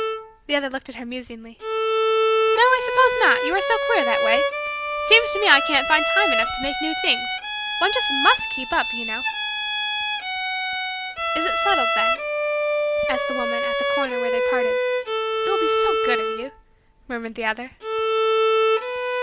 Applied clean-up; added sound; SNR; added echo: none; Bowed string instrument; -2 dB; none.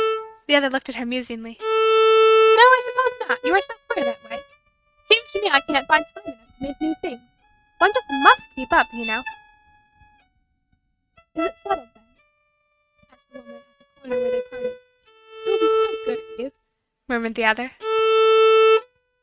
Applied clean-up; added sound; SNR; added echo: neural mask model RNNoise.